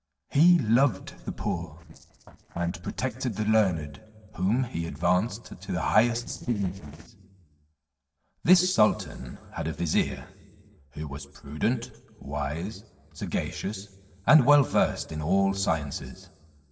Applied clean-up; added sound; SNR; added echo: neural separator model SepFormer DNS4.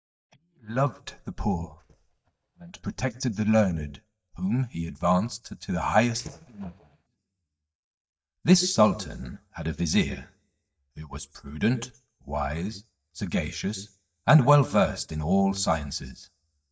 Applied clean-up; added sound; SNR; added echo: neural mask model DeepFilterNet 3.